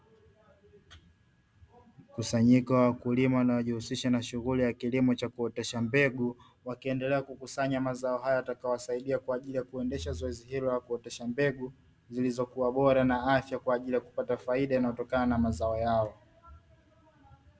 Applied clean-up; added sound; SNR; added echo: none; none; none; none.